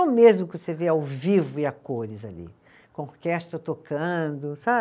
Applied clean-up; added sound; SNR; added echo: none; none; none; none.